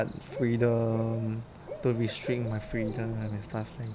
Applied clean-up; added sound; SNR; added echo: none; Cricket / Bird; 12 dB; none.